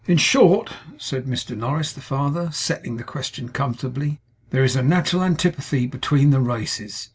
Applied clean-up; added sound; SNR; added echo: none; none; none; none.